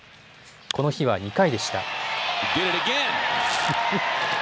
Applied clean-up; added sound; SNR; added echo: none; Squeak; 15 dB; none.